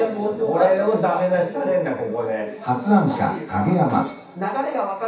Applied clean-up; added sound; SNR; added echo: none; none; none; reverberation time 0.7 s.